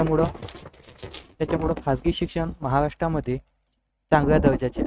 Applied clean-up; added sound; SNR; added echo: neural mask model RNNoise.